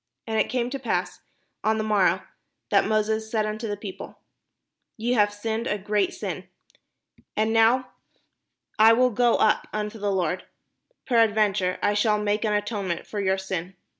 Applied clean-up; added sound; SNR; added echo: none; none; none; none.